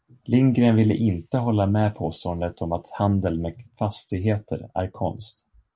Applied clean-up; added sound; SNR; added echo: none; none; none; none.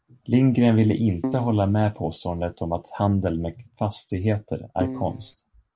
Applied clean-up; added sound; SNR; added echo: none; Keyboard (musical); 7 dB; none.